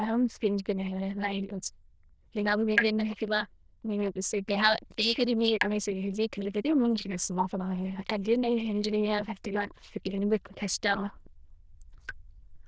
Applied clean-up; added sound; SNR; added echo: neural diffusion model UNIVERSE++.